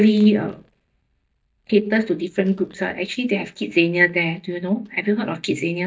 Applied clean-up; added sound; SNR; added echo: neural mask model DeepFilterNet 3.